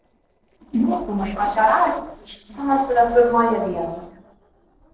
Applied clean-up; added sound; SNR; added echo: neural separator model SepFormer DNS4.